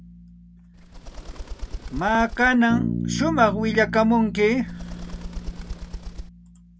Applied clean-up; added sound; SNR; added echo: none; Bird + Bass guitar; 7 dB; none.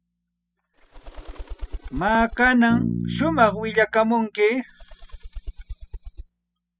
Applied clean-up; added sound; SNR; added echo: classical method spectral subtraction.